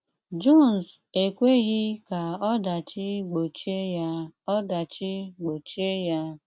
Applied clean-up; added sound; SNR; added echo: none; none; none; none.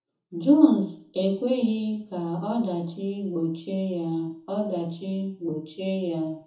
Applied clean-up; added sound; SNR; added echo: none; none; none; reverberation time 0.6 s.